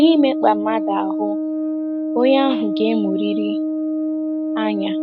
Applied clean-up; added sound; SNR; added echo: none; Brass instrument; 1 dB; none.